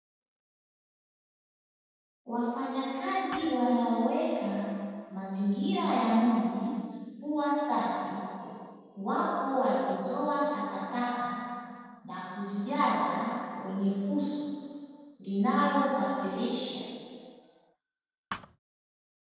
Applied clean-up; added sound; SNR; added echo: neural separator model SepFormer DNS4.